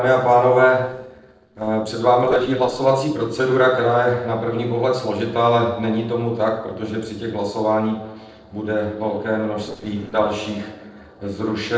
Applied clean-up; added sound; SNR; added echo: neural separator model SepFormer DNS4.